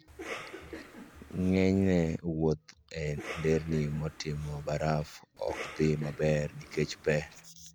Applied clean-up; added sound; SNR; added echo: none; Cough; 15 dB; none.